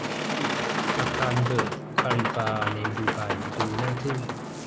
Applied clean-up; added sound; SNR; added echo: none; Boat, Water vehicle; -2 dB; none.